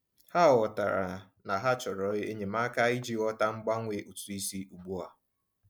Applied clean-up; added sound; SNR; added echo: none; none; none; none.